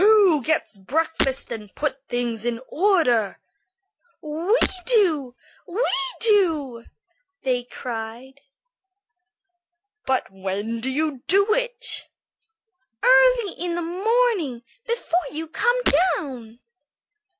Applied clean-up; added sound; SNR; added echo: none; Shatter; 4 dB; none.